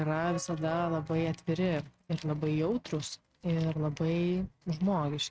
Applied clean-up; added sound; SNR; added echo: neural mask model RNNoise.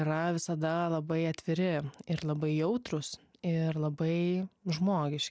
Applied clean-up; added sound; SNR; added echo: none; none; none; none.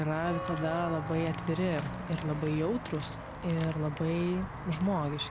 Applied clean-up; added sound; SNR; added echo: none; Accelerating, revving, vroom / Truck + Walk, footsteps / Bell; 8 dB; none.